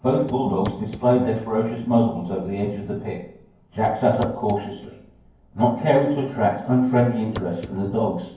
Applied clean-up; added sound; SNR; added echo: none; Walk, footsteps / Run / Wood; 14 dB; reverberation time 0.9 s.